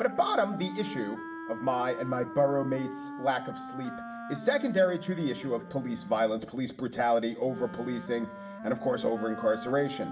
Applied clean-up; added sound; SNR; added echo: none; Wind instrument, woodwind instrument; 11 dB; reverberation time 0.7 s.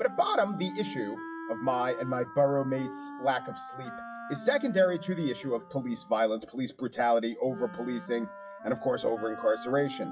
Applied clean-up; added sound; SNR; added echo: classical method WPE with log-MMSE.